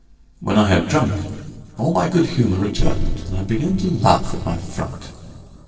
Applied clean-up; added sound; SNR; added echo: neural separator model SepFormer DNS4.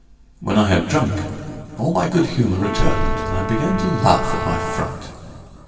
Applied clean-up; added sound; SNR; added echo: none; Brass instrument; 7 dB; reverberation time 2.5 s.